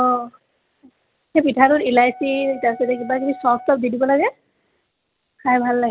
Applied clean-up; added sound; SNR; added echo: none; Wind instrument, woodwind instrument; 19 dB; none.